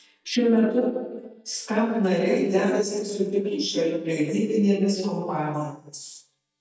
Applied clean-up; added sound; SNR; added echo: neural mask model DeepFilterNet 3.